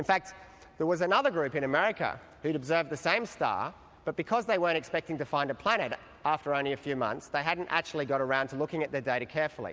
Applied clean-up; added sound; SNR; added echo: none; none; none; none.